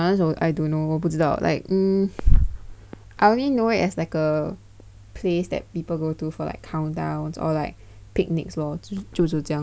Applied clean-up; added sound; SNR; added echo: none; none; none; none.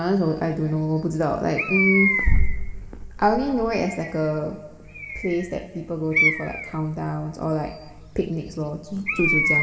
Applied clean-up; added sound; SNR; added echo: none; Bird; 5 dB; reverberation time 2.1 s.